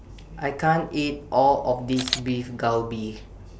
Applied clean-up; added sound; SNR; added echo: none; Camera; 10 dB; none.